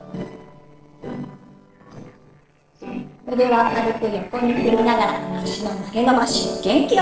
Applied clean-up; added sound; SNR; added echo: neural separator model SepFormer DNS4.